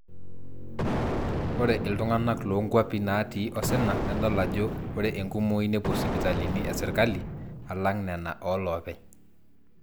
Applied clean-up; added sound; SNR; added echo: none; Explosion; 2 dB; none.